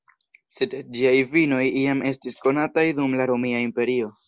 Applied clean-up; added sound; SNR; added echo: none; none; none; none.